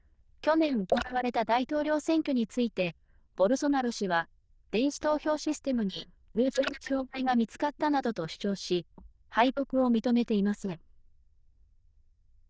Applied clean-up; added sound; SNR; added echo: neural diffusion model UNIVERSE++.